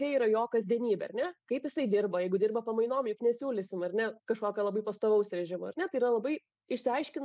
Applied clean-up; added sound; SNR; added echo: none; none; none; none.